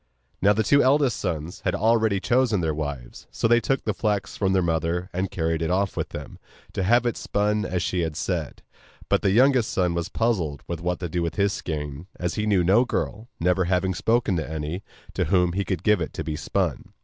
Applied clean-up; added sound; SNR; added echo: none; none; none; none.